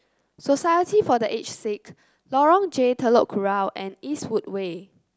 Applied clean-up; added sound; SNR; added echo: none; none; none; none.